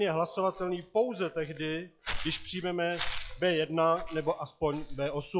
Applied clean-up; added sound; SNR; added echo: classical method log-MMSE.